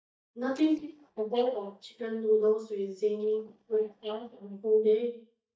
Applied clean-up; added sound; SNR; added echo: neural mask model DeepFilterNet 3.